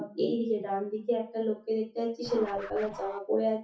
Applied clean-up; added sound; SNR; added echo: classical method WPE with log-MMSE.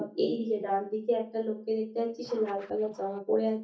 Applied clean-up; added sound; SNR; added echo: neural mask model DeepFilterNet 3.